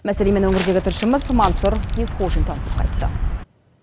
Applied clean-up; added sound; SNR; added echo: none; Walk, footsteps; 1 dB; none.